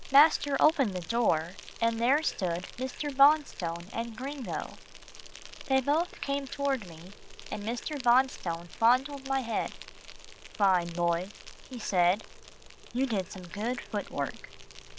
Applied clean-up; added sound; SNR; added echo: none; Insect; 16 dB; none.